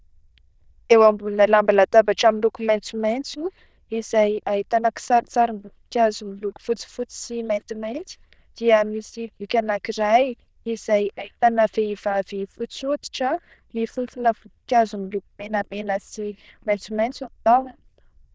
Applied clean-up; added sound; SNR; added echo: neural diffusion model UNIVERSE++.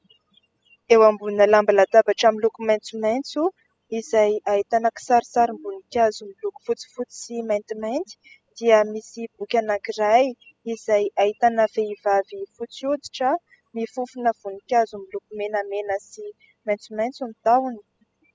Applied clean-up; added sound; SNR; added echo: classical method spectral subtraction.